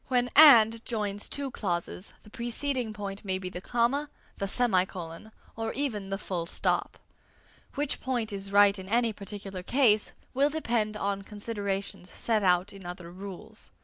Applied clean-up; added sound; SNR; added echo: none; none; none; none.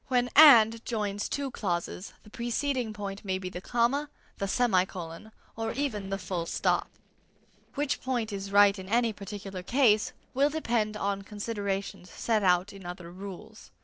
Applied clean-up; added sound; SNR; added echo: neural separator model SepFormer DNS4.